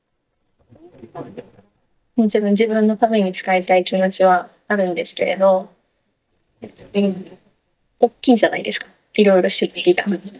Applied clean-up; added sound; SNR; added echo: neural mask model DeepFilterNet 3.